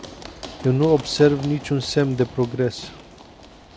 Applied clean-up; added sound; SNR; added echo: none; Run; 16 dB; none.